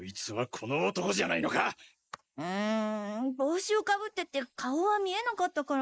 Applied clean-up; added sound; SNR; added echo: neural mask model Resemble Enhance denoiser.